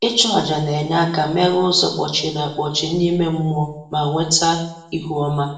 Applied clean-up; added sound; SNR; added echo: none; none; none; reverberation time 0.6 s.